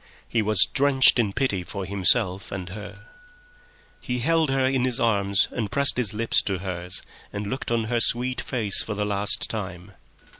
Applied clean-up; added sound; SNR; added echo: none; Doorbell; 19 dB; none.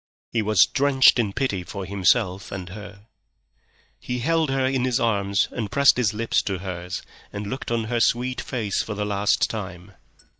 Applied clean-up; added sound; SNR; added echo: neural mask model DeepFilterNet 3.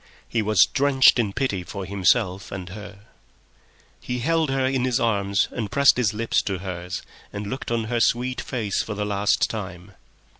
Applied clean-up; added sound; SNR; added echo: none; none; none; none.